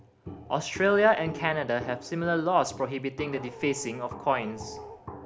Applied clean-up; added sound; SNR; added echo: none; Walk, footsteps + Dog; 14 dB; none.